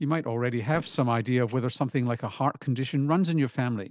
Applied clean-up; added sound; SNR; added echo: neural separator model SepFormer DNS4.